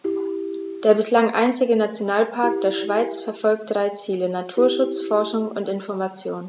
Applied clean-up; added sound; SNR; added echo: none; Ringtone; 8 dB; none.